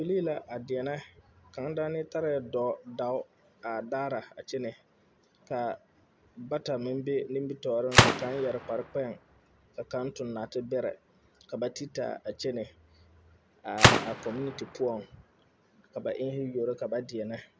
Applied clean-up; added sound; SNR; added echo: none; Gunshot, gunfire; -4 dB; none.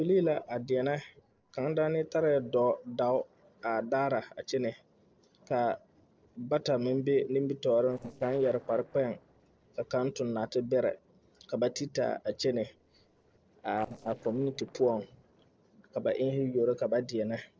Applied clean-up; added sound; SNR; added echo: neural separator model SepFormer DNS4.